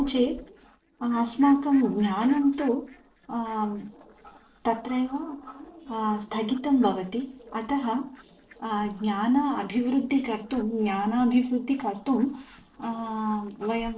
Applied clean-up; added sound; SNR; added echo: neural separator model SepFormer DNS4.